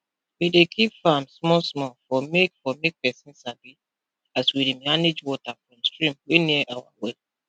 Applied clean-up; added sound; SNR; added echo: none; none; none; none.